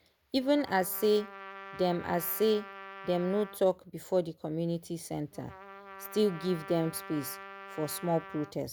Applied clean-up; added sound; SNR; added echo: none; Trumpet; 16 dB; none.